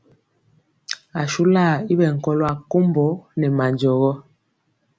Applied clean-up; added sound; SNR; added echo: none; none; none; none.